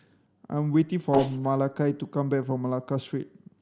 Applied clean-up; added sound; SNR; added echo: neural mask model Resemble Enhance denoiser.